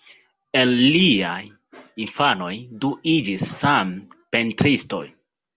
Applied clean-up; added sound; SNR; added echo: none; none; none; none.